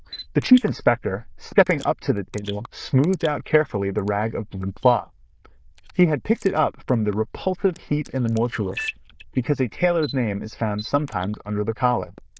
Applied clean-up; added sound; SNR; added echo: neural diffusion model UNIVERSE++.